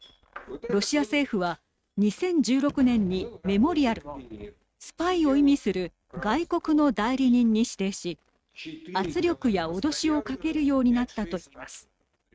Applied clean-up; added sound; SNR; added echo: neural mask model RNNoise.